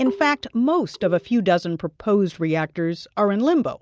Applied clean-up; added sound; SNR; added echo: neural mask model DeepFilterNet 3.